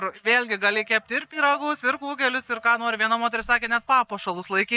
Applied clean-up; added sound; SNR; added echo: neural mask model DeepFilterNet 3.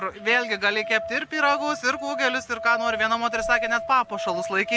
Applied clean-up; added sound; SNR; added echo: none; Musical instrument; 8 dB; none.